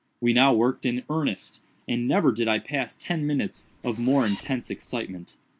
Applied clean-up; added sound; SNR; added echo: none; Zipper (clothing); 19 dB; none.